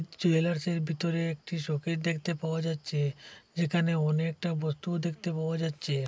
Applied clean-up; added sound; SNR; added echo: none; none; none; none.